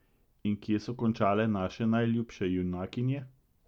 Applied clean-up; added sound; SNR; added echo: none; none; none; none.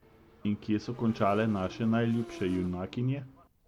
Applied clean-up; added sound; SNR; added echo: none; Motorcycle / Engine; 17 dB; none.